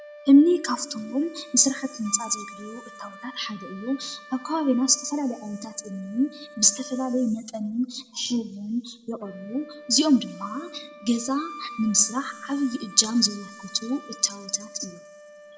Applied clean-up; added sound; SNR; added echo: none; Wind instrument, woodwind instrument; 19 dB; reverberation time 1.6 s.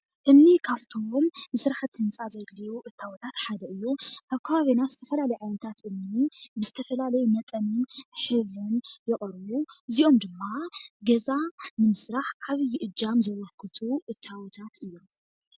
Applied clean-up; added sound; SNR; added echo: none; none; none; none.